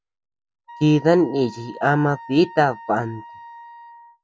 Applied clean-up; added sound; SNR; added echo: none; Wind instrument, woodwind instrument; 19 dB; none.